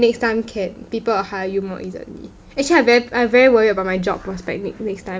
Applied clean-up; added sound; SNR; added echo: none; none; none; none.